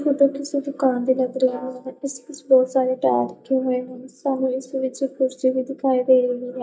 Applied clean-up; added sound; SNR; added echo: neural mask model DeepFilterNet 3.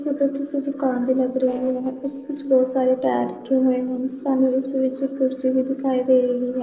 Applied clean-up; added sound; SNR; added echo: neural separator model SepFormer DNS4.